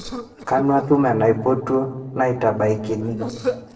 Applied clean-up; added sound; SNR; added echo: neural separator model SepFormer DNS4.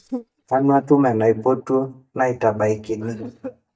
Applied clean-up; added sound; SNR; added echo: neural mask model DeepFilterNet 3.